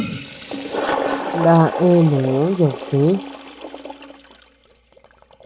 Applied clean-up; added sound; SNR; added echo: none; Toilet flush; 8 dB; none.